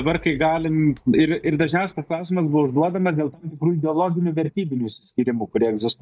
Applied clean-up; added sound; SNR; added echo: neural mask model DeepFilterNet 3.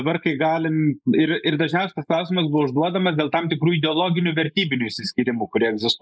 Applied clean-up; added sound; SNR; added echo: neural mask model Resemble Enhance denoiser.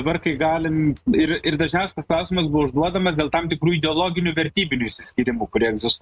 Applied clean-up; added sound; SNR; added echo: neural mask model RNNoise.